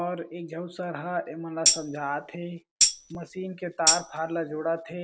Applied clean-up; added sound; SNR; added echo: none; Tambourine; -5 dB; none.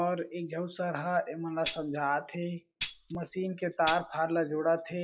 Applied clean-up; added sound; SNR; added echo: classical method log-MMSE.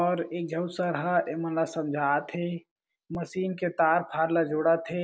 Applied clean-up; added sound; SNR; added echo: none; none; none; none.